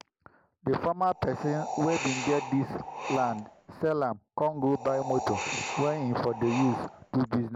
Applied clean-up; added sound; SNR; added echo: none; Wind; 7 dB; none.